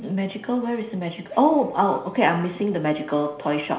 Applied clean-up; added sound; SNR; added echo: none; none; none; reverberation time 0.5 s.